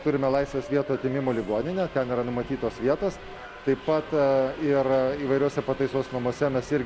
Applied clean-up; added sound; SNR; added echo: none; Subway, metro, underground; 16 dB; none.